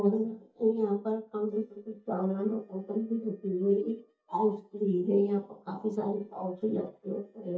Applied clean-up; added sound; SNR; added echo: neural mask model DeepFilterNet 3.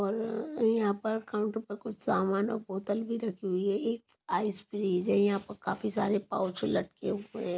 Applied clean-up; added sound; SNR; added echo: none; none; none; none.